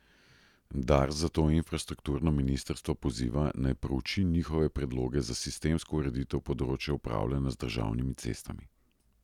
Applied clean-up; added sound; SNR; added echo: none; none; none; none.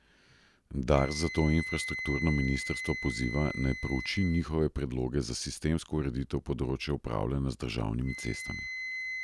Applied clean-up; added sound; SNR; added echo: none; Wind instrument, woodwind instrument; 10 dB; none.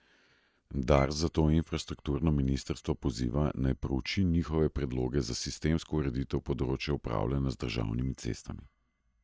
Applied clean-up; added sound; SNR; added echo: neural mask model DeepFilterNet 3.